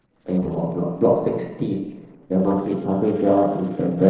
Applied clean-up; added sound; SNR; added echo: neural separator model SepFormer DNS4.